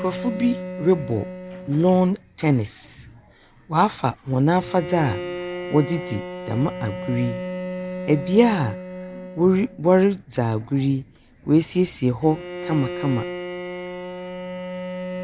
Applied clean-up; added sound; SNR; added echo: none; Bowed string instrument; 10 dB; none.